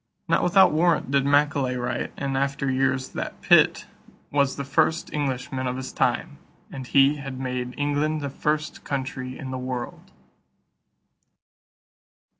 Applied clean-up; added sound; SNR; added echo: none; none; none; none.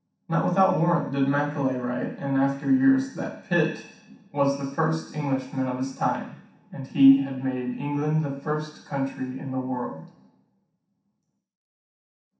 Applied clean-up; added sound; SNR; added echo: none; none; none; reverberation time 0.7 s.